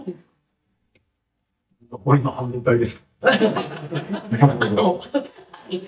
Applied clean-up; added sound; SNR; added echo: neural mask model DeepFilterNet 3.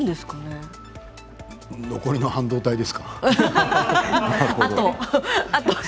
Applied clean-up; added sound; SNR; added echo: none; none; none; none.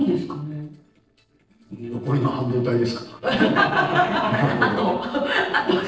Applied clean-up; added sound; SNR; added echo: neural separator model SepFormer DNS4.